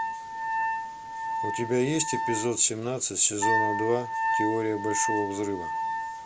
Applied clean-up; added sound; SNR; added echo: none; Wind instrument, woodwind instrument; 1 dB; none.